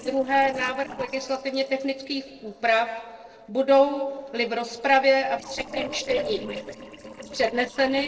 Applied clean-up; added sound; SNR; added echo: neural separator model SepFormer DNS4.